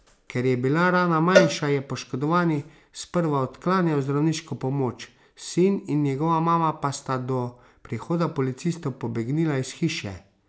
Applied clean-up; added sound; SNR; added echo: none; Cowbell; 4 dB; none.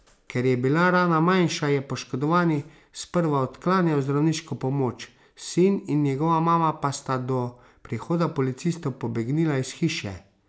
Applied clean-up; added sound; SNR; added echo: none; none; none; none.